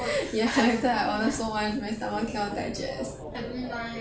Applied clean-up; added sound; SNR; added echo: none; Subway, metro, underground; 11 dB; none.